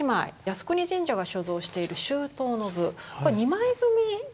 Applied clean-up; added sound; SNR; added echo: none; none; none; none.